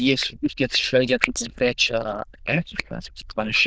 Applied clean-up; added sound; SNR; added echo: neural diffusion model UNIVERSE++.